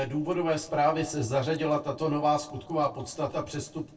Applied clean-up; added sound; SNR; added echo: neural separator model SepFormer DNS4.